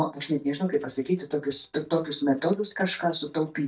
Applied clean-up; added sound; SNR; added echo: neural mask model DeepFilterNet 3.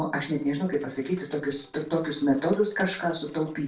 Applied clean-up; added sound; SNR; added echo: neural separator model SepFormer DNS4.